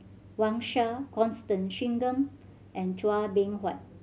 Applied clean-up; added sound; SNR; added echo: none; none; none; none.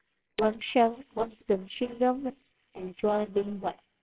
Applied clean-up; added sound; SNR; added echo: neural separator model SepFormer WHAMR!.